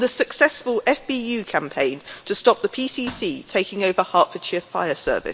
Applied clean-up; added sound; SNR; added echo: none; Bell; 14 dB; none.